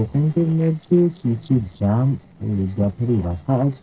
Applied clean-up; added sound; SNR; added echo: neural separator model SepFormer DNS4.